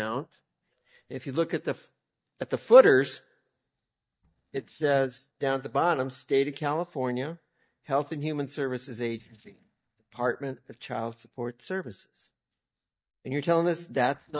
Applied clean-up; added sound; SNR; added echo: neural mask model DeepFilterNet 3.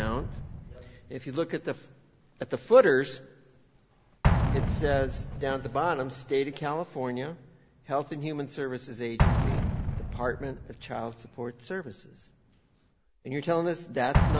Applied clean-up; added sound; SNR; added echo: none; Explosion; 1 dB; none.